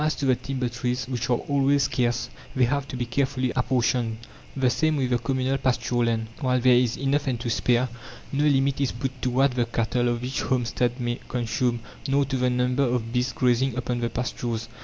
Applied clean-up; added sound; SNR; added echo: none; none; none; none.